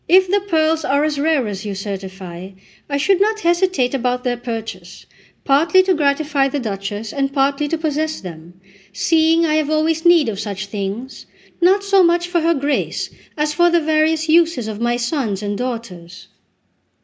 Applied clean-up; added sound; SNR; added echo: none; none; none; none.